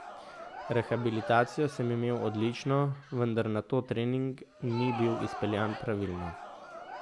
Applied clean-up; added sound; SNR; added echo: none; Crowd; 12 dB; none.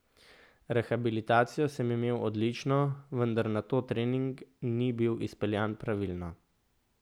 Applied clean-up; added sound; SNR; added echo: none; none; none; none.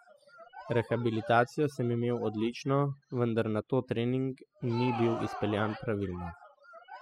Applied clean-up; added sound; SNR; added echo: classical method spectral subtraction.